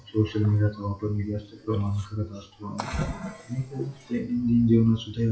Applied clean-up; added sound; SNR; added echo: classical method WPE with log-MMSE.